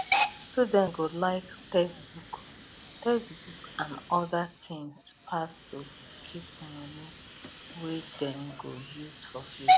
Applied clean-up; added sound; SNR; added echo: none; Hiss / Alarm / Train; 1 dB; none.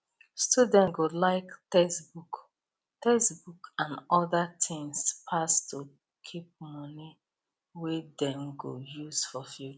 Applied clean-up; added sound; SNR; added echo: none; none; none; none.